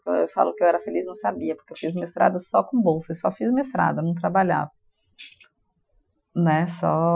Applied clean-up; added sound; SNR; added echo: classical method Wiener filter.